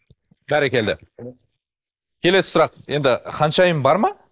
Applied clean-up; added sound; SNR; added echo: neural mask model Resemble Enhance denoiser.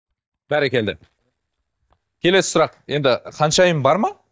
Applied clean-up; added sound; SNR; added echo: neural mask model DeepFilterNet 3.